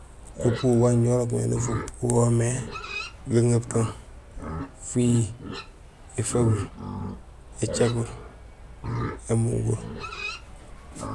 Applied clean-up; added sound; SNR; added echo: none; Livestock, farm animals, working animals; 9 dB; none.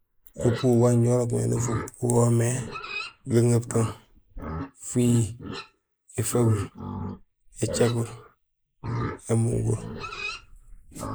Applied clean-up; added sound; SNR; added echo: neural mask model Resemble Enhance denoiser.